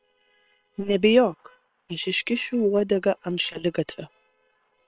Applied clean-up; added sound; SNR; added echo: neural separator model SepFormer WHAM!.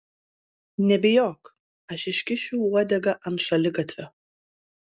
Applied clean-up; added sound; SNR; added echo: none; none; none; none.